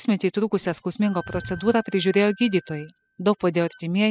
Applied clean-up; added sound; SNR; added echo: classical method spectral subtraction.